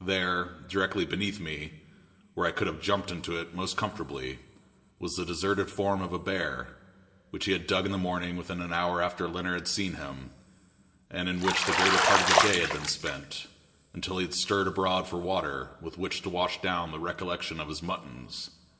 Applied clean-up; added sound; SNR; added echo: none; Bathtub (filling or washing); -5 dB; reverberation time 1.8 s.